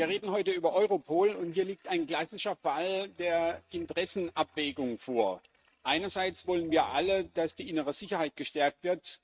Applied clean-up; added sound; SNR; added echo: neural mask model RNNoise.